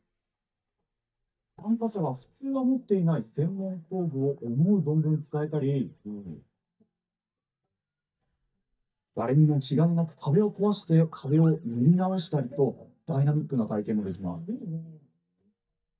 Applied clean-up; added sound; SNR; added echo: neural mask model DeepFilterNet 3.